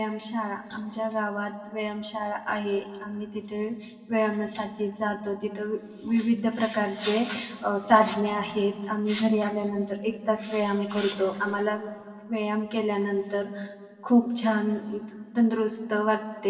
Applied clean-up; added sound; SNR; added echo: none; none; none; reverberation time 2.7 s.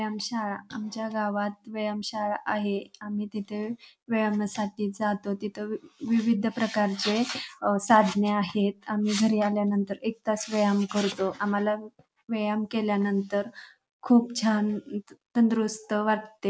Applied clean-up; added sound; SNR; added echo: none; none; none; none.